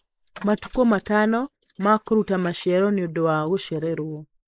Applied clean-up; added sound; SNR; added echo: neural mask model Resemble Enhance denoiser.